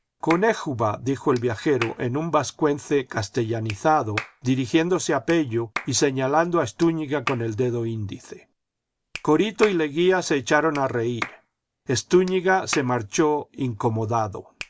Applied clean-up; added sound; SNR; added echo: none; Clapping; 16 dB; none.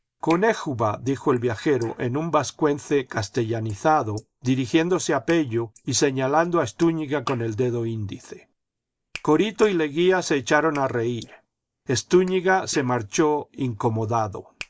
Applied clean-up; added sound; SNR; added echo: neural mask model Resemble Enhance denoiser.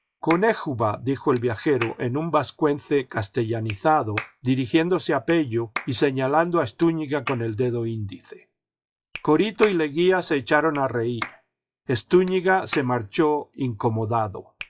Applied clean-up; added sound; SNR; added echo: classical method log-MMSE.